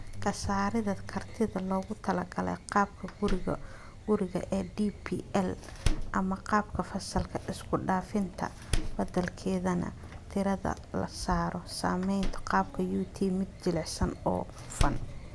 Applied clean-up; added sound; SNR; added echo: none; Door; 6 dB; none.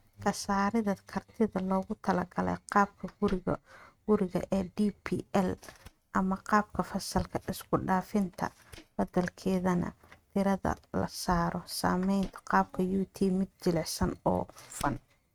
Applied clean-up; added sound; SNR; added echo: neural mask model RNNoise.